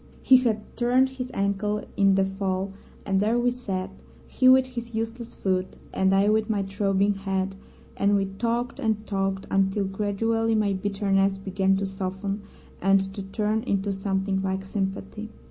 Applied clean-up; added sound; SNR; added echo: none; none; none; none.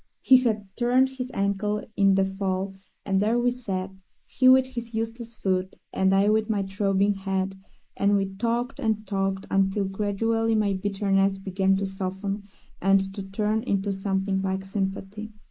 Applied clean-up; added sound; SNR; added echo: neural mask model Resemble Enhance denoiser.